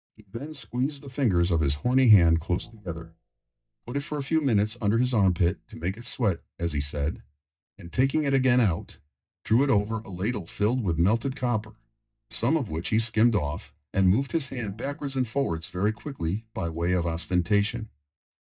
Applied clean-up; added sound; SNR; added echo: neural mask model DeepFilterNet 3.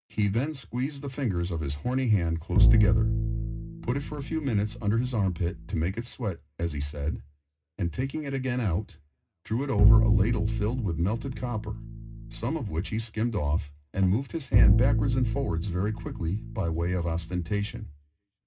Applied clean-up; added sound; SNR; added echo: none; Bowed string instrument; -3 dB; reverberation time 0.2 s.